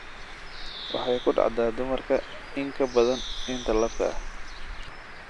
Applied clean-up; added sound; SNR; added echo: none; Bird; 7 dB; none.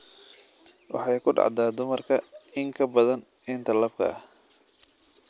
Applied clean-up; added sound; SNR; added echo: none; none; none; none.